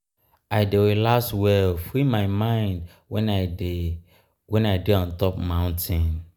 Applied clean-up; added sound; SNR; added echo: none; none; none; none.